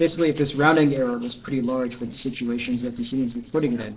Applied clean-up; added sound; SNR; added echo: neural separator model SepFormer DNS4.